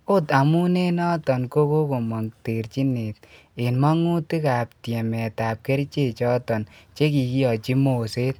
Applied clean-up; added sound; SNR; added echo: none; none; none; none.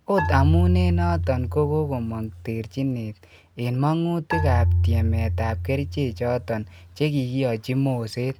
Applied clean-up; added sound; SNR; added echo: none; Marimba, xylophone; 1 dB; none.